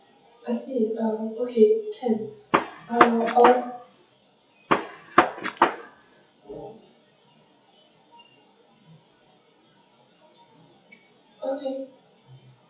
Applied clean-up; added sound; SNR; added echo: classical method WPE with log-MMSE.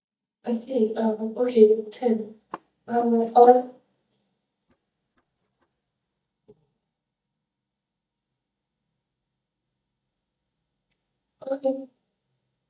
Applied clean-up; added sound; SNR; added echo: neural mask model DeepFilterNet 3.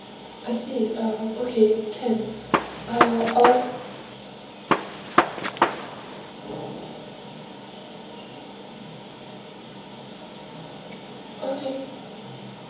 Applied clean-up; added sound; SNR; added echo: none; Gunshot, gunfire; -4 dB; reverberation time 1.3 s.